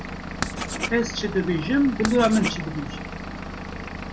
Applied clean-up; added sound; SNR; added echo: none; Writing + Engine / Vehicle; 6 dB; none.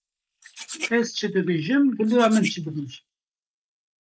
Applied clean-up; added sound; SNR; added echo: neural mask model Resemble Enhance denoiser.